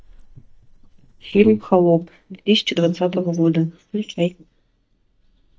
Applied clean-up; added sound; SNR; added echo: neural mask model DeepFilterNet 3.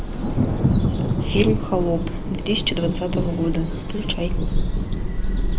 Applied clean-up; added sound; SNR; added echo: none; Bird vocalization, bird call, bird song + Thunder; -1 dB; none.